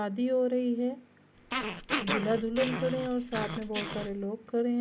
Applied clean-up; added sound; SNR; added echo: none; Growling; 4 dB; none.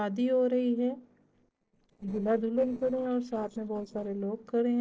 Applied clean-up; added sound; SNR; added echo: neural separator model SepFormer DNS4.